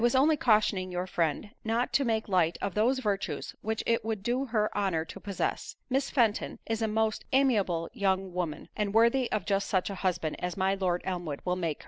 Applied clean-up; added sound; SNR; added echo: none; none; none; none.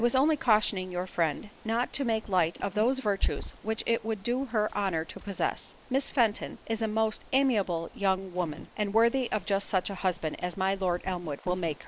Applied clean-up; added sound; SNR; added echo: neural mask model Resemble Enhance denoiser.